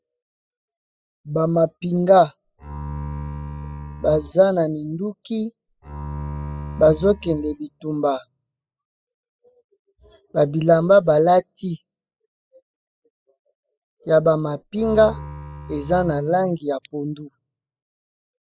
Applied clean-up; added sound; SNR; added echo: classical method spectral subtraction.